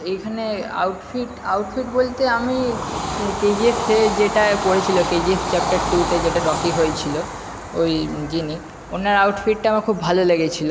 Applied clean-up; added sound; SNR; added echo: none; Train / Bird vocalization, bird call, bird song; 7 dB; none.